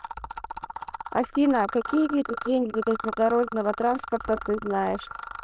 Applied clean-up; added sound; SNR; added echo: neural diffusion model UNIVERSE++.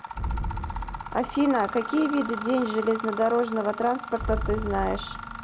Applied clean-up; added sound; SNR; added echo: none; Mechanisms + Explosion; 6 dB; none.